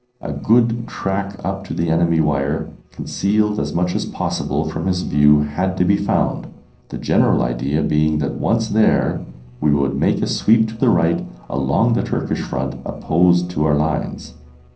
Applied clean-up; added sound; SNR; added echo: neural separator model SepFormer DNS4.